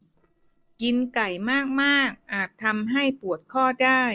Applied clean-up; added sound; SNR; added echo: neural separator model SepFormer DNS4.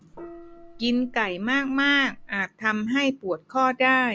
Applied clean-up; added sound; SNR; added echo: none; Gong; 19 dB; none.